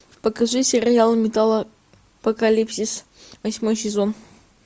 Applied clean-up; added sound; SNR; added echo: none; none; none; none.